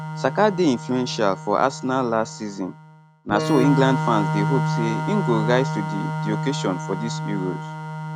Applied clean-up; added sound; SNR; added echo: none; Organ; 3 dB; none.